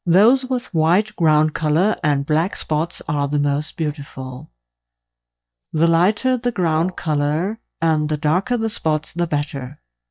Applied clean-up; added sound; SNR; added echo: neural mask model DeepFilterNet 3.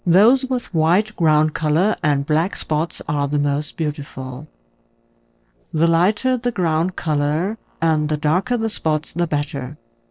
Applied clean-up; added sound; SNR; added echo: neural separator model SepFormer DNS4.